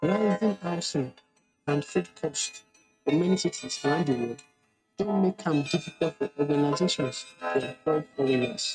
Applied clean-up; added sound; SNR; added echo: neural mask model RNNoise.